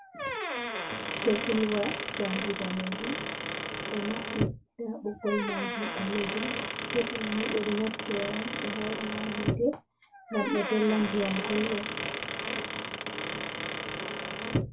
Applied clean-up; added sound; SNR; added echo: none; Squeak / Wood; 0 dB; reverberation time 0.2 s.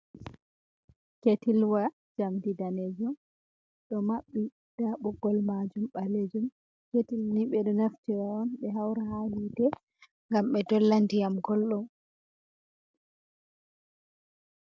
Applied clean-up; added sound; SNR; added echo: none; none; none; none.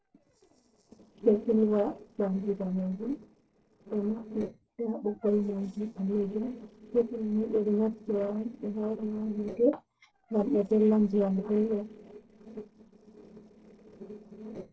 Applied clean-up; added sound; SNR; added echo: neural separator model SepFormer DNS4.